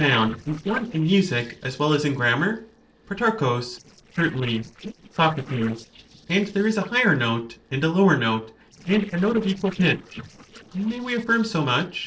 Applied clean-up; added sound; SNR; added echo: neural separator model SepFormer DNS4.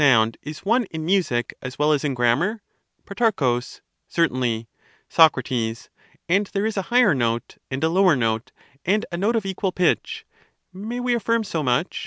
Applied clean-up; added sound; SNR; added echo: none; none; none; none.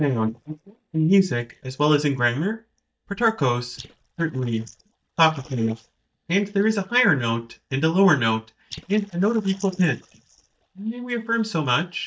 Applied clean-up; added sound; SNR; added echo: neural mask model DeepFilterNet 3.